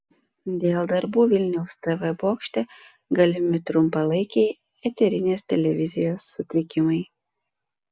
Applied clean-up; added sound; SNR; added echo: none; none; none; none.